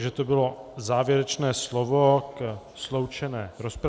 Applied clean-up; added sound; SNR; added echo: none; none; none; none.